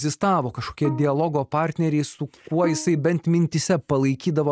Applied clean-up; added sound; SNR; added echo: neural mask model RNNoise.